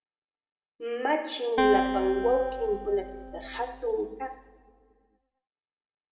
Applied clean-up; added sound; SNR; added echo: none; Acoustic guitar; 3 dB; reverberation time 1.3 s.